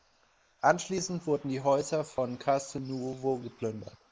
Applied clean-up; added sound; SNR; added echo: neural mask model Resemble Enhance denoiser.